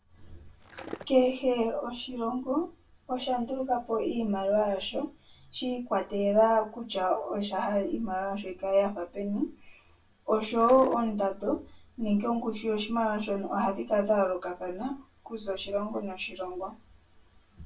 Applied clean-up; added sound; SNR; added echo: none; Skateboard; 12 dB; reverberation time 0.2 s.